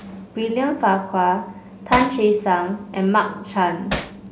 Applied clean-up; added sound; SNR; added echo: none; Hammer; 13 dB; none.